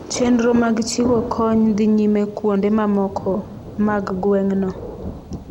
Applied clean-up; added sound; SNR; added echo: none; Thunder; 14 dB; none.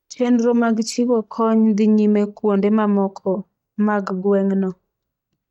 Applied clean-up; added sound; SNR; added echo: neural mask model DeepFilterNet 3.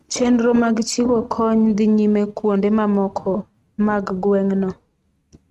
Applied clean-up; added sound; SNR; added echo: neural mask model RNNoise.